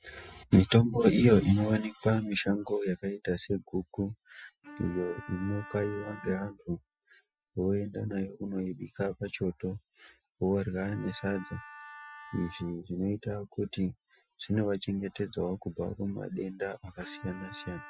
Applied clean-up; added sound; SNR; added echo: classical method Wiener filter.